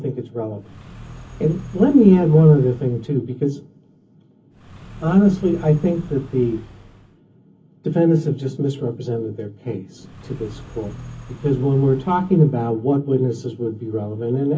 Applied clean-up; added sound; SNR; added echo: none; Car; 18 dB; reverberation time 0.3 s.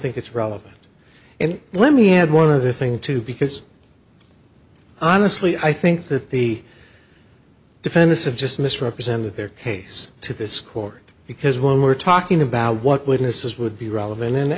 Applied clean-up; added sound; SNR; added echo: none; none; none; none.